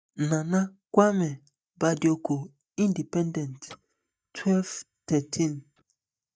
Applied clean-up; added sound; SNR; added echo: neural mask model DeepFilterNet 3.